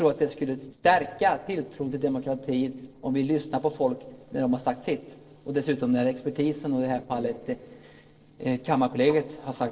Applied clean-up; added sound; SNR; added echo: neural separator model SepFormer DNS4.